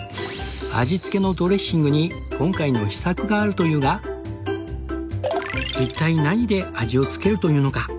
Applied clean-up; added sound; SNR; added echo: none; none; none; none.